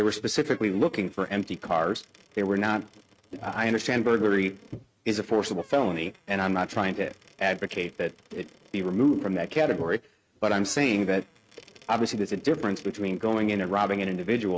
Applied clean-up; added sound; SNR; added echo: neural mask model RNNoise.